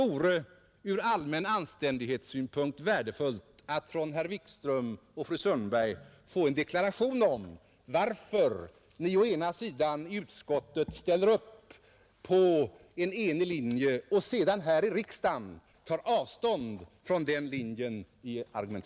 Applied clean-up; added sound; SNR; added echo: none; none; none; none.